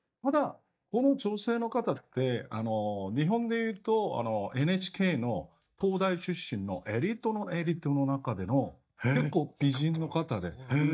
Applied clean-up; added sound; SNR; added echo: neural mask model DeepFilterNet 3.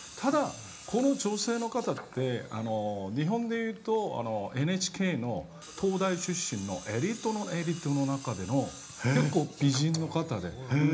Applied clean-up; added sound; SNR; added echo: none; Tools; 18 dB; reverberation time 0.4 s.